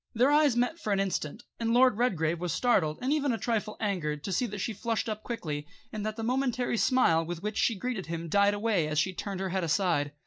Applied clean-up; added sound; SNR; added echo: none; none; none; none.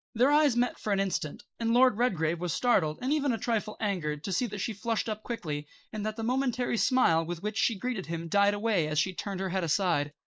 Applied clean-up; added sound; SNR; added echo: neural mask model Resemble Enhance denoiser.